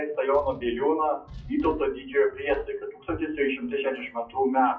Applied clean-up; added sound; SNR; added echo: classical method WPE with log-MMSE.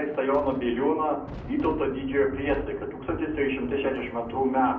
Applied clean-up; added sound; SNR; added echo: none; Thunder; 12 dB; reverberation time 0.6 s.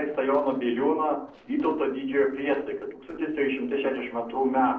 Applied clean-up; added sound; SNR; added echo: neural separator model SepFormer DNS4.